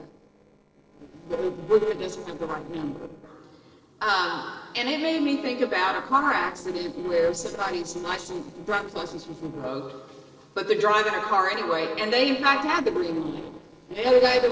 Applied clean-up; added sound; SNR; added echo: neural separator model SepFormer DNS4.